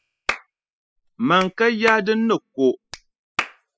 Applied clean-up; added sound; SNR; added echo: classical method spectral subtraction.